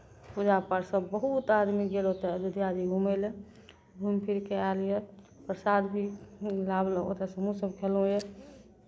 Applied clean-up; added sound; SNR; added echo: none; none; none; none.